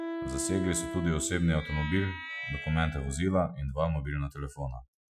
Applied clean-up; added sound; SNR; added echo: classical method Wiener filter.